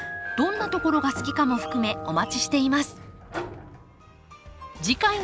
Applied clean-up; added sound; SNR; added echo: none; Sliding door; 14 dB; none.